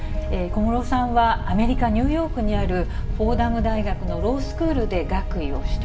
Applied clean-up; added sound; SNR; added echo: none; Wind; 0 dB; reverberation time 0.5 s.